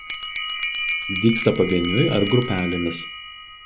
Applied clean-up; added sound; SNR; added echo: none; Bell; 6 dB; none.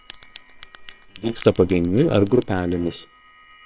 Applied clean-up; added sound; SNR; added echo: neural separator model SepFormer WHAM!.